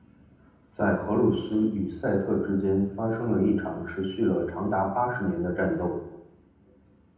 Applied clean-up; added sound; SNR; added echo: none; none; none; reverberation time 0.8 s.